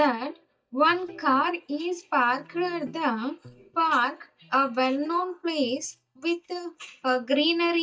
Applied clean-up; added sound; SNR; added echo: neural mask model DeepFilterNet 3.